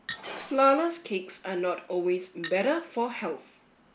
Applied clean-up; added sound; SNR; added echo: none; Chink, clink + Glass; 17 dB; none.